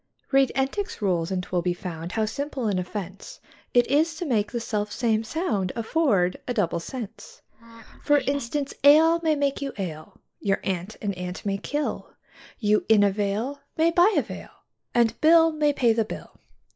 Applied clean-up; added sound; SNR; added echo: neural mask model Resemble Enhance denoiser.